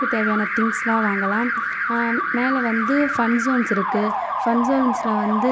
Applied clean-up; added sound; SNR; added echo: none; Alarm; 2 dB; none.